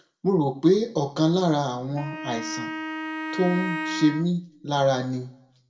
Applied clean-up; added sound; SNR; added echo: none; Wind instrument, woodwind instrument; 8 dB; reverberation time 0.4 s.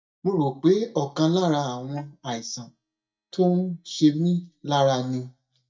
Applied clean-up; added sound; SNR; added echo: neural mask model DeepFilterNet 3.